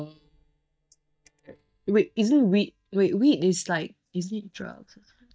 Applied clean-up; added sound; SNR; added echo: neural mask model DeepFilterNet 3.